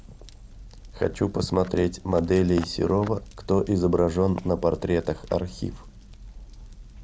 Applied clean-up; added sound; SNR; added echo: none; Fire; 18 dB; none.